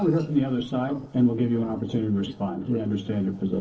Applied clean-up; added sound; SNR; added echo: neural separator model SepFormer DNS4.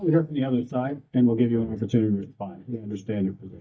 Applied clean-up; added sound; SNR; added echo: neural mask model DeepFilterNet 3.